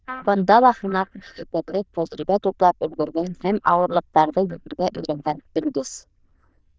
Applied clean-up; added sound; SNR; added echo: neural diffusion model UNIVERSE++.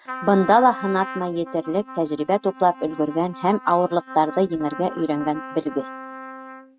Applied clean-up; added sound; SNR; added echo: neural mask model RNNoise.